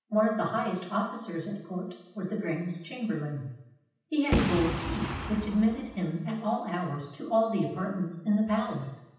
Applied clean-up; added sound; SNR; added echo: none; Boom; 3 dB; reverberation time 0.9 s.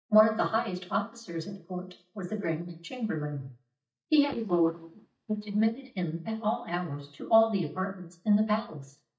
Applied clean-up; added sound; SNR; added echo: neural mask model DeepFilterNet 3.